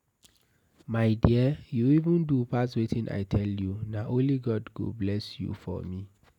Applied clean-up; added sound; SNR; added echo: none; none; none; none.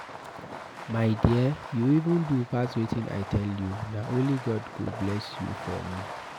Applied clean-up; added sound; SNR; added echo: none; Fireworks; 12 dB; none.